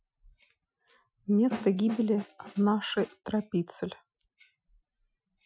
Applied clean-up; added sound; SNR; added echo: classical method Wiener filter.